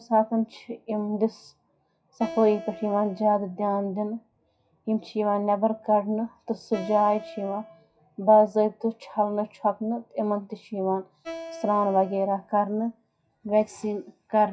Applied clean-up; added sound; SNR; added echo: classical method WPE with log-MMSE.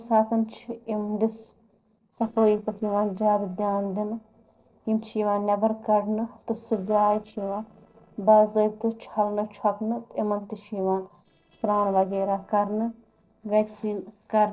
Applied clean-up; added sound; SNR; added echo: neural separator model SepFormer DNS4.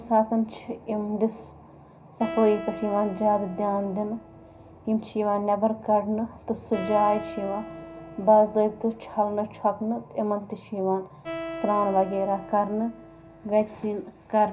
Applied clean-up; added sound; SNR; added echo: none; Acoustic guitar; 15 dB; reverberation time 0.4 s.